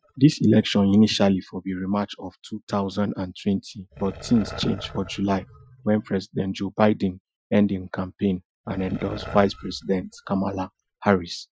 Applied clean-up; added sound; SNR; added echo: classical method Wiener filter.